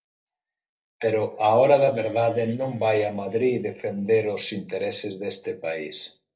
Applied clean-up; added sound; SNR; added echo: neural separator model SepFormer DNS4.